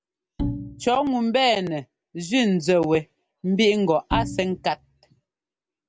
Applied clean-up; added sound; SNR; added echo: none; Bowed string instrument; 8 dB; none.